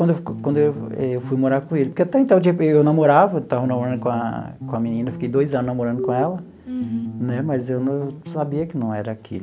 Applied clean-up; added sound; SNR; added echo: none; Bass guitar; 13 dB; none.